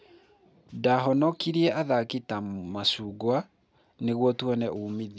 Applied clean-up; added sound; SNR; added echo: none; none; none; none.